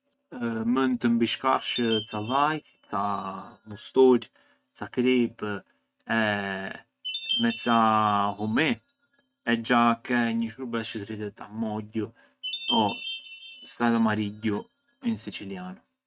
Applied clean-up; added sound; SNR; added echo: neural mask model RNNoise.